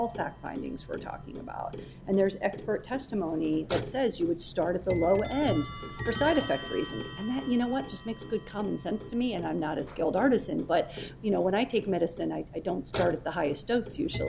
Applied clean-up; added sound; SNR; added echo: none; Clock; 11 dB; none.